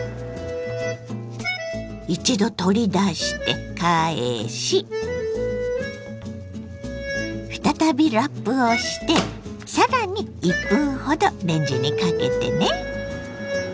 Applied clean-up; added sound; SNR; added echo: none; none; none; none.